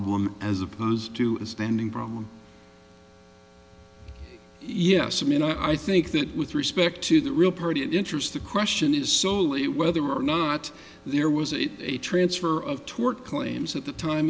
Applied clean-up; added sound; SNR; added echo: none; none; none; none.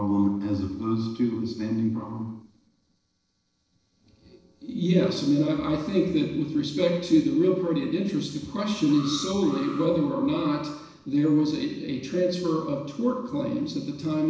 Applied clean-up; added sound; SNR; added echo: neural separator model SepFormer DNS4.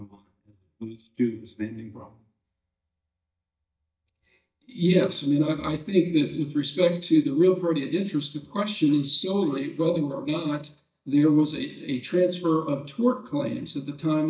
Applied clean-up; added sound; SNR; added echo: neural mask model DeepFilterNet 3.